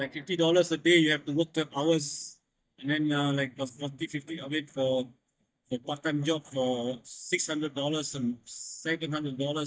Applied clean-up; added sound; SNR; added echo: neural mask model DeepFilterNet 3.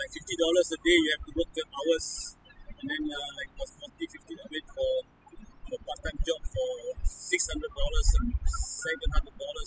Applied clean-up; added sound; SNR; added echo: classical method spectral subtraction.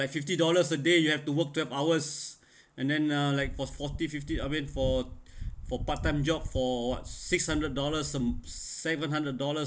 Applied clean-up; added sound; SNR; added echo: none; none; none; none.